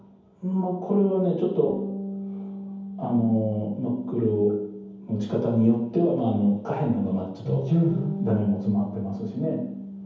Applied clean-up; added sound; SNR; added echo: none; Bass guitar; 12 dB; reverberation time 0.9 s.